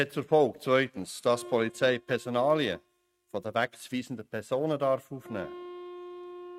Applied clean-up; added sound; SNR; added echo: neural mask model RNNoise.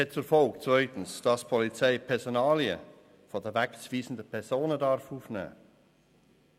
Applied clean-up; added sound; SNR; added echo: none; none; none; none.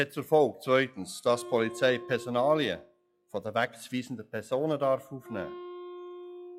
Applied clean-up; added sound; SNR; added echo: classical method log-MMSE.